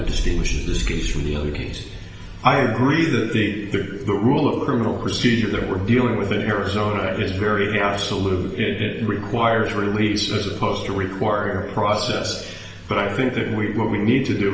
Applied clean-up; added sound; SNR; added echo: none; Microwave oven; 18 dB; reverberation time 1.1 s.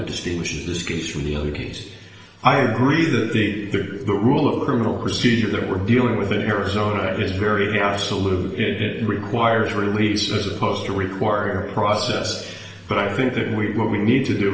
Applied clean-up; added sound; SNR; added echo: neural separator model SepFormer DNS4.